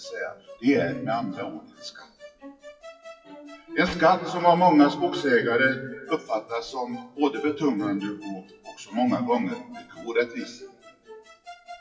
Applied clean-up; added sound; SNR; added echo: classical method WPE with log-MMSE.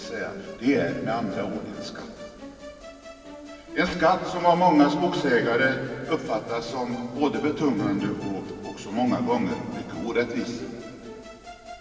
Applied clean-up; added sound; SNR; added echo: none; Musical instrument; 17 dB; reverberation time 2.6 s.